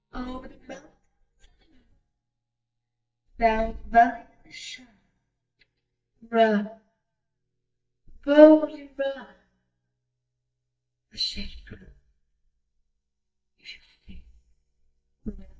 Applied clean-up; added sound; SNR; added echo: neural mask model DeepFilterNet 3.